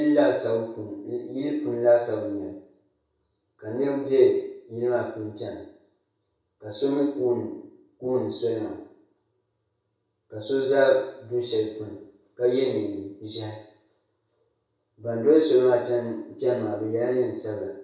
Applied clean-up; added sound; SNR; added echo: none; none; none; reverberation time 0.6 s.